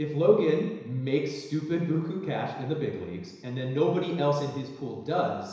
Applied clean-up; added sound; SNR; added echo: none; none; none; reverberation time 1.0 s.